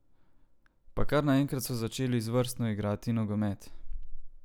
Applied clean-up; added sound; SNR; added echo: none; none; none; none.